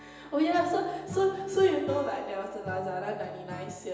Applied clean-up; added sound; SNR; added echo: none; Acoustic guitar / Strum; 14 dB; reverberation time 1.0 s.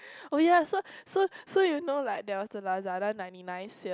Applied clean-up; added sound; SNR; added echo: none; none; none; none.